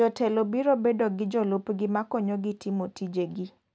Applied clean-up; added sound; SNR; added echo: none; none; none; none.